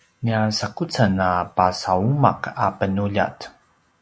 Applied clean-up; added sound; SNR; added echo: none; none; none; none.